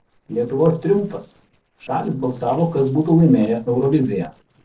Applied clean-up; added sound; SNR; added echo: neural separator model SepFormer DNS4.